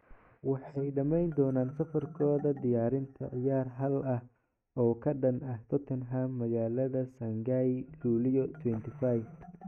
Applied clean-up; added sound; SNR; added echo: neural mask model RNNoise.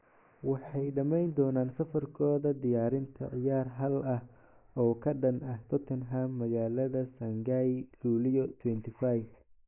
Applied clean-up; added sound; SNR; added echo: neural mask model Resemble Enhance denoiser.